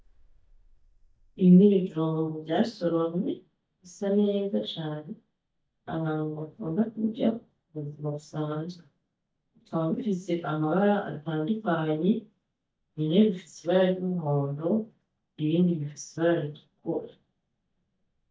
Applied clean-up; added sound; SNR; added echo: neural mask model DeepFilterNet 3.